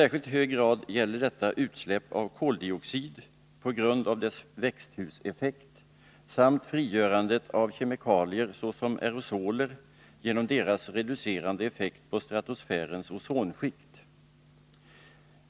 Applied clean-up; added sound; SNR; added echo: none; none; none; none.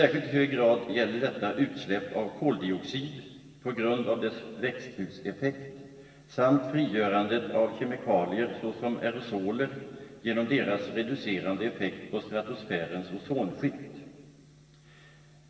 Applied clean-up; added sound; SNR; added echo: none; none; none; reverberation time 1.9 s.